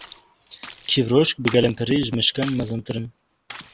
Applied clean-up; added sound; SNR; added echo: none; Splash, splatter; 16 dB; none.